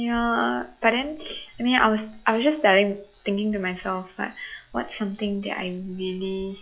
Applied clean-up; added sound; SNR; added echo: classical method log-MMSE.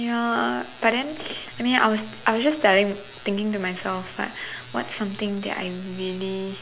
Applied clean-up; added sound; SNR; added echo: none; none; none; none.